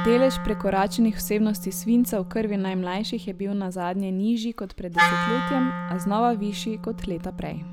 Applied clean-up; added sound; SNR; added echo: none; Wind instrument, woodwind instrument; 6 dB; none.